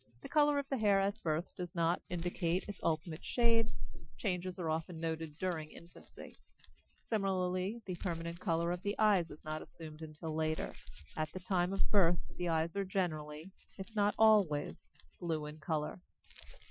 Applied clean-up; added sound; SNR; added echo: classical method Wiener filter.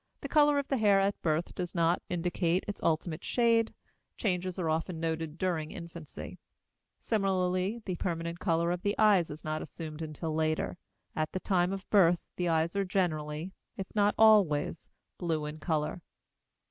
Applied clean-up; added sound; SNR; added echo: none; none; none; none.